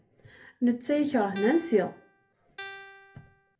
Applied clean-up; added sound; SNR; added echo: none; Guitar; 16 dB; reverberation time 0.3 s.